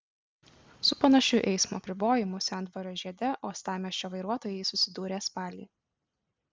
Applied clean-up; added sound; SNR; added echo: none; none; none; none.